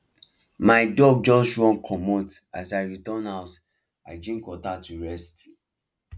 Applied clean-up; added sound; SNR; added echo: none; none; none; none.